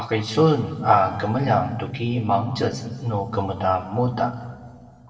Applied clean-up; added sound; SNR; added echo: neural separator model SepFormer DNS4.